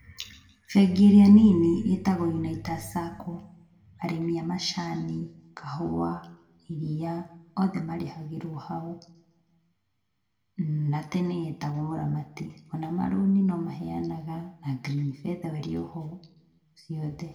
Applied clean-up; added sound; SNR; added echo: none; none; none; reverberation time 0.6 s.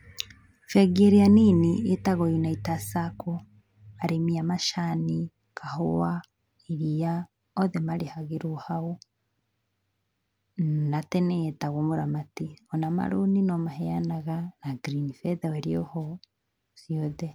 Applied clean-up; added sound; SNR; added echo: none; none; none; none.